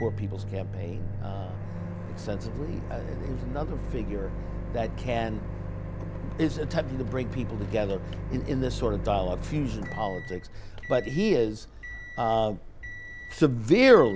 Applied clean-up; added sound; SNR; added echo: none; Microwave oven; 6 dB; none.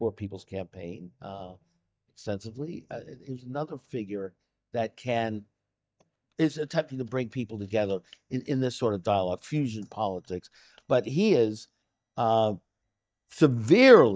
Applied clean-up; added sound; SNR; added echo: neural mask model DeepFilterNet 3.